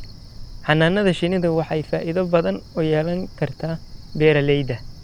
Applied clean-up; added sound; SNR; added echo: none; Cricket; 15 dB; none.